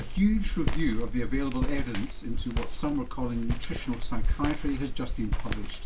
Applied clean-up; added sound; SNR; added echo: none; Walk, footsteps; -3 dB; reverberation time 0.2 s.